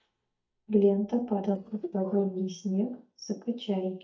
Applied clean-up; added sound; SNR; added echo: neural mask model DeepFilterNet 3.